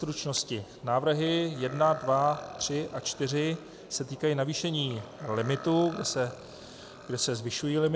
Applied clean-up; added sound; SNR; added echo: none; Burping, eructation; 18 dB; none.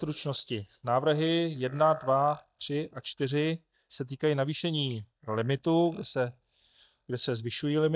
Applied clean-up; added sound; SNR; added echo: neural mask model DeepFilterNet 3.